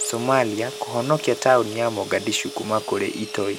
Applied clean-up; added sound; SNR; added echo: none; Wind instrument, woodwind instrument + Sawing; 12 dB; none.